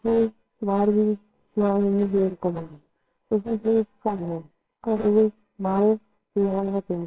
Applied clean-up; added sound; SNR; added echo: neural separator model SepFormer WHAMR!.